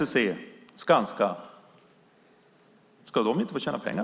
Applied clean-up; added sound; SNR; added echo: none; none; none; none.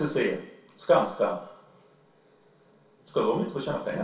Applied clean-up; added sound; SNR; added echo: none; none; none; reverberation time 0.2 s.